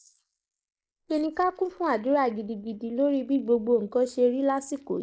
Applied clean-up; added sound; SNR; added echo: neural mask model Resemble Enhance denoiser.